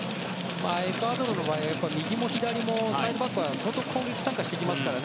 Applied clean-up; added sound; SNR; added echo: none; Rattle; 11 dB; none.